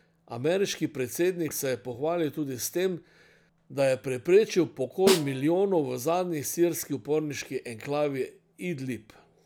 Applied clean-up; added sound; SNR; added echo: none; Snare drum; 5 dB; none.